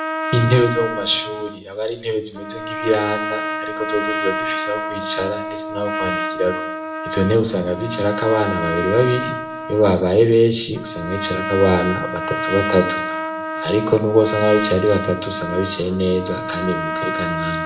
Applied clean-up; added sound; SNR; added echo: none; Trumpet; 5 dB; reverberation time 0.7 s.